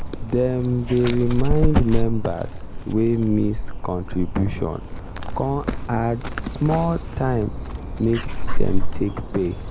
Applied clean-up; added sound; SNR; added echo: none; Dog; -1 dB; none.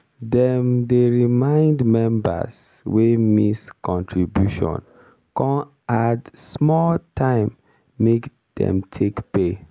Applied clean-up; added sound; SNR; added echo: none; none; none; none.